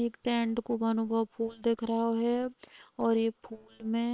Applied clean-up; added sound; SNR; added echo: neural separator model SepFormer WHAM!.